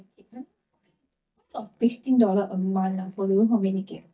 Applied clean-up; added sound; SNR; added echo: neural mask model DeepFilterNet 3.